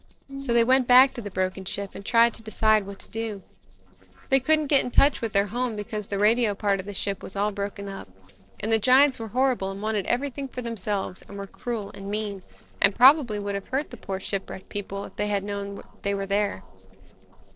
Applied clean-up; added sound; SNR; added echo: neural separator model SepFormer DNS4.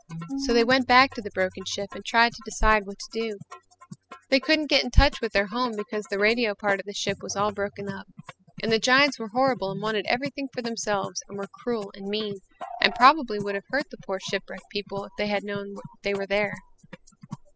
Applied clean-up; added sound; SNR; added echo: classical method spectral subtraction.